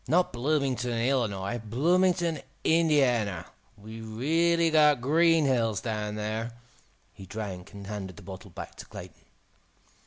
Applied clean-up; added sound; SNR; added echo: none; none; none; none.